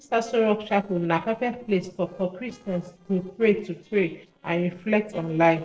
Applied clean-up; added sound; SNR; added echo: neural separator model SepFormer DNS4.